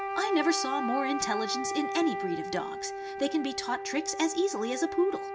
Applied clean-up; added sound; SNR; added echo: none; Wind instrument, woodwind instrument; 4 dB; none.